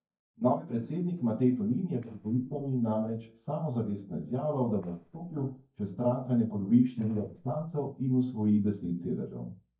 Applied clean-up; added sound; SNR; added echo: neural mask model DeepFilterNet 3.